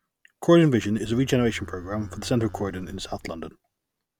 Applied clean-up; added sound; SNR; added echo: none; Livestock, farm animals, working animals; 17 dB; none.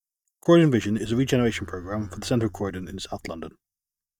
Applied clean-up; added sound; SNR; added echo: neural mask model DeepFilterNet 3.